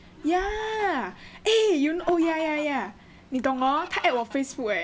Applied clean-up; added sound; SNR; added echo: none; Fowl; 19 dB; none.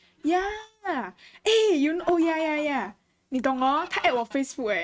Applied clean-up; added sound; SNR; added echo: neural mask model RNNoise.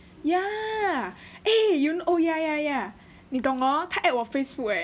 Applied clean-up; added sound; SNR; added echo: none; none; none; none.